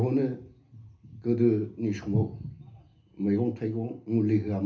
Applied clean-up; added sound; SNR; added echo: none; none; none; reverberation time 0.3 s.